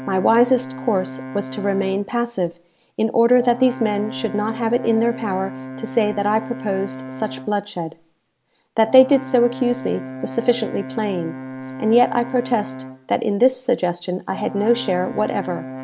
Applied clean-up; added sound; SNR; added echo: none; Brass instrument; 12 dB; none.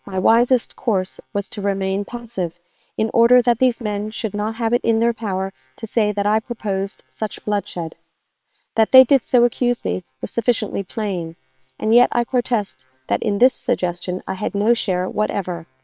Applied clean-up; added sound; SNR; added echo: neural separator model SepFormer WHAM!.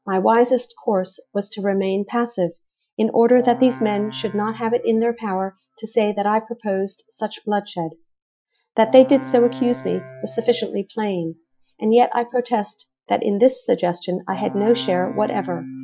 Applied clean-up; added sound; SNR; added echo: classical method Wiener filter.